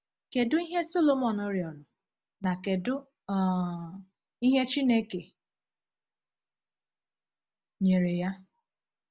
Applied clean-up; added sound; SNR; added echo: none; none; none; none.